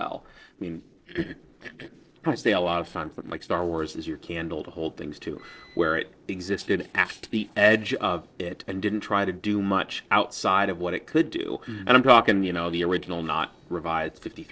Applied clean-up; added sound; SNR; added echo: neural separator model SepFormer DNS4.